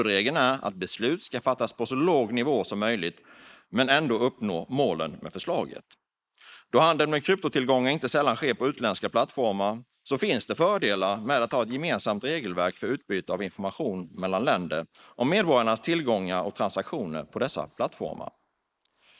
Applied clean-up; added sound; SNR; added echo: neural mask model Resemble Enhance denoiser.